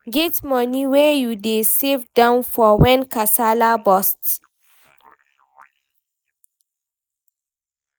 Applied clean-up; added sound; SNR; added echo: neural mask model Resemble Enhance denoiser.